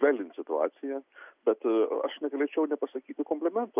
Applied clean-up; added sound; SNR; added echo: none; none; none; none.